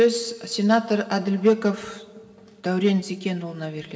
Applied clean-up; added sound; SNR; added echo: none; none; none; reverberation time 1.5 s.